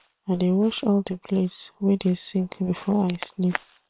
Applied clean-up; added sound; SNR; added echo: neural separator model SepFormer WHAM!.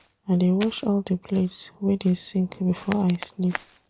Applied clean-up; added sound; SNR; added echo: none; Walk, footsteps; 18 dB; none.